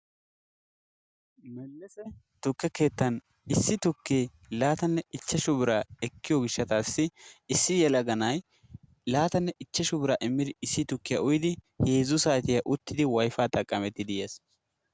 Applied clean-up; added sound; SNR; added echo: none; none; none; none.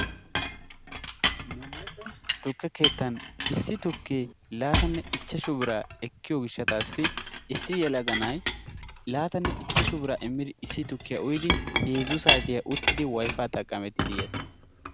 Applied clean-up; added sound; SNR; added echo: none; Chink, clink; -1 dB; none.